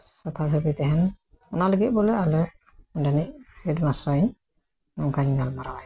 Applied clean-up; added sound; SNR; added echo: none; none; none; none.